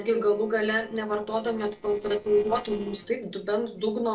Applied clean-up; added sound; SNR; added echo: neural separator model SepFormer DNS4.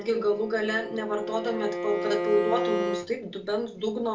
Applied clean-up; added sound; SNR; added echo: none; Bowed string instrument; 4 dB; reverberation time 0.2 s.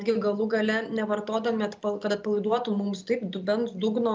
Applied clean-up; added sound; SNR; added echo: none; none; none; none.